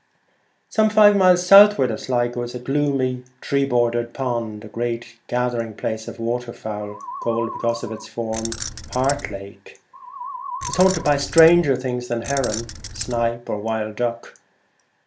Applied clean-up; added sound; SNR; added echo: none; Musical instrument + Keys jangling; 10 dB; none.